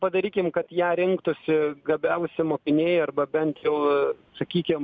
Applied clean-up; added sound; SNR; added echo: none; none; none; none.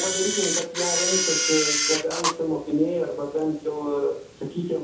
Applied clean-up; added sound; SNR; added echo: none; Camera; 1 dB; reverberation time 0.5 s.